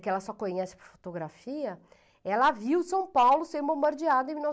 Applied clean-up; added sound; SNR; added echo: none; none; none; none.